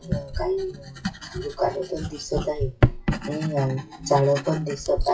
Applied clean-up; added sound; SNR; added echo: classical method WPE with log-MMSE.